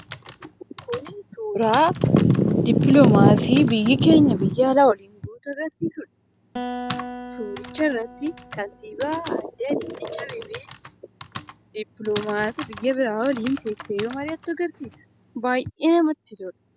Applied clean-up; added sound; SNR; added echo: none; Acoustic guitar + Typing; 16 dB; none.